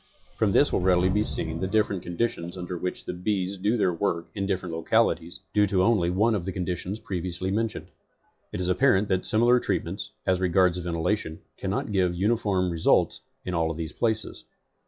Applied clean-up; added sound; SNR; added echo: classical method log-MMSE.